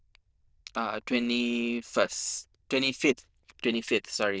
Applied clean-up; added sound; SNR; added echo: neural diffusion model UNIVERSE++.